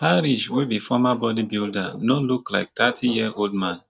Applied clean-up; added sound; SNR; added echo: neural mask model DeepFilterNet 3.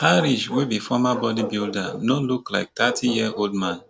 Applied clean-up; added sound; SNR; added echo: none; Bark; 12 dB; none.